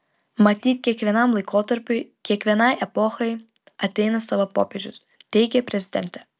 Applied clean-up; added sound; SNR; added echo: none; none; none; none.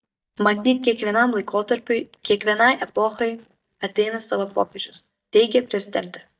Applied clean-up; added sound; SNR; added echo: neural mask model DeepFilterNet 3.